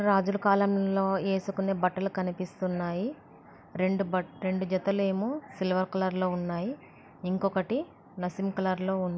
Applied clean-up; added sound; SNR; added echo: none; none; none; none.